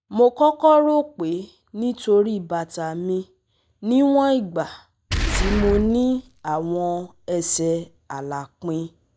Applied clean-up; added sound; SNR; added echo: neural mask model DeepFilterNet 3.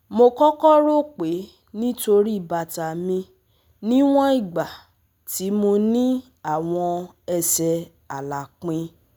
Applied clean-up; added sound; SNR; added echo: none; none; none; none.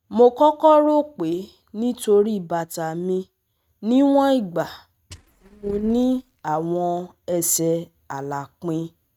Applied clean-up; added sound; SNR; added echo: neural mask model RNNoise.